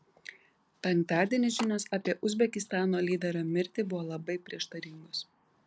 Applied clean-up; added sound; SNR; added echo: none; none; none; none.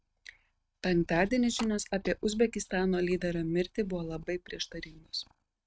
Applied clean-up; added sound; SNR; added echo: neural mask model RNNoise.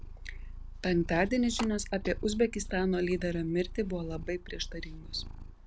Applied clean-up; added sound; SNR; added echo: none; Purr; 10 dB; none.